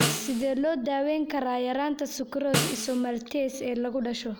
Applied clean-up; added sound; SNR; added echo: none; Snare drum; 5 dB; none.